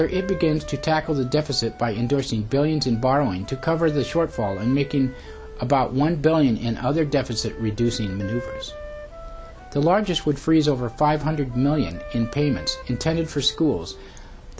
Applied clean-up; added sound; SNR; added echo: none; Wind instrument, woodwind instrument; 17 dB; none.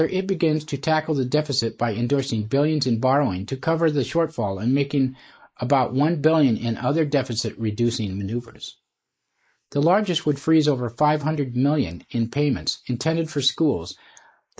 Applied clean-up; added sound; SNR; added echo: neural mask model Resemble Enhance denoiser.